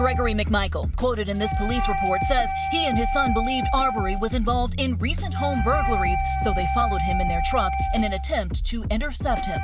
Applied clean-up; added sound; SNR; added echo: none; Wind instrument, woodwind instrument; 5 dB; none.